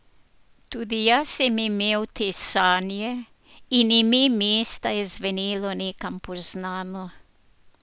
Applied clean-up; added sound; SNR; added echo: none; none; none; none.